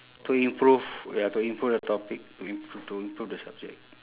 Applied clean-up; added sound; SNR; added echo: none; none; none; none.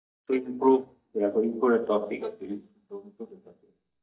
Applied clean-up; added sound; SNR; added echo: neural mask model DeepFilterNet 3.